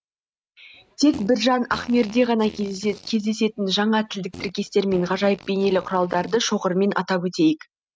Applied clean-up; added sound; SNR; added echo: neural mask model RNNoise.